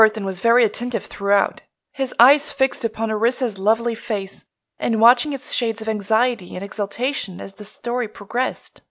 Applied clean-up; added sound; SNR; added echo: none; none; none; none.